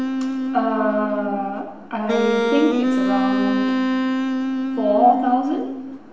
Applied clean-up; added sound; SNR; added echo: none; Wind instrument, woodwind instrument; -1 dB; reverberation time 1.0 s.